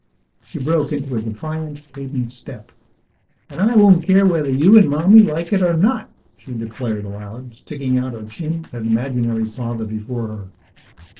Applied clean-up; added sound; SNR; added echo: neural separator model SepFormer DNS4.